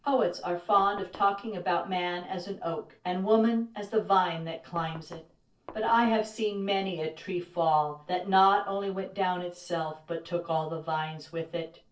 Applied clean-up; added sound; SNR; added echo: neural separator model SepFormer DNS4.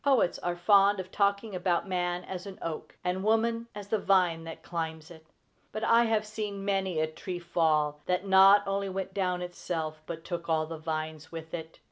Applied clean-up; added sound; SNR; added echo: none; none; none; none.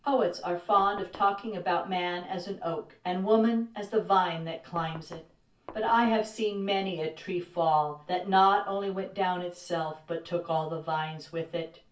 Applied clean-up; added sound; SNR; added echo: none; Knock; 19 dB; reverberation time 0.3 s.